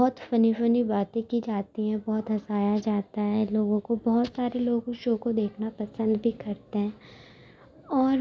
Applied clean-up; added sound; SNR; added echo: none; none; none; none.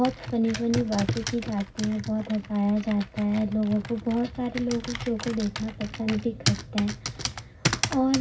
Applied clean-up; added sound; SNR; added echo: none; Computer keyboard; 6 dB; reverberation time 0.4 s.